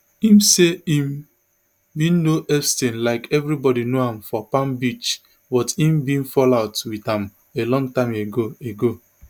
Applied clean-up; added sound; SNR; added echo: none; none; none; none.